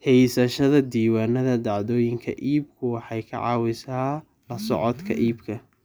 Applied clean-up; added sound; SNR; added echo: none; none; none; none.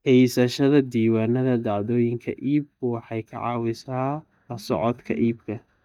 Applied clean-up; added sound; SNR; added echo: neural mask model DeepFilterNet 3.